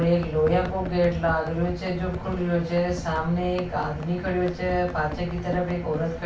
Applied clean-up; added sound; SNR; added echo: none; Run; 14 dB; reverberation time 0.2 s.